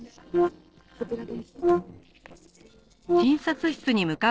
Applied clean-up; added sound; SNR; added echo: neural separator model SepFormer DNS4.